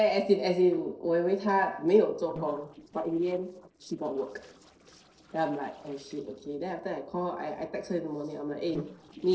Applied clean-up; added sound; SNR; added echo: neural separator model SepFormer DNS4.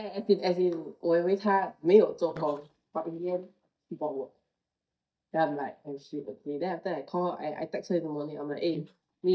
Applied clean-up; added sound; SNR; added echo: neural mask model DeepFilterNet 3.